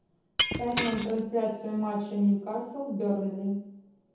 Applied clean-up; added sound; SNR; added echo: none; Shatter; 5 dB; reverberation time 0.9 s.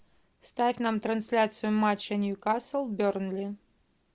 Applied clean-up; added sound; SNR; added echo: none; none; none; none.